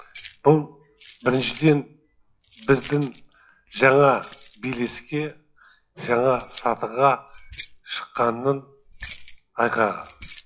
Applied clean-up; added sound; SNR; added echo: classical method log-MMSE.